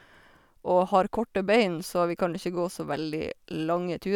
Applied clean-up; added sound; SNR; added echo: none; none; none; none.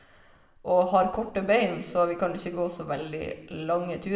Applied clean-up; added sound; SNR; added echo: none; none; none; reverberation time 0.8 s.